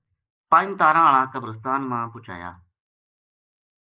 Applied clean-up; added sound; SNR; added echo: neural mask model Resemble Enhance denoiser.